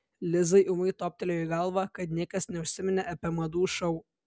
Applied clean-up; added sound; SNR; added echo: none; none; none; none.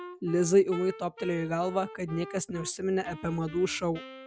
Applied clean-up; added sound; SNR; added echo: none; Wind instrument, woodwind instrument; 16 dB; none.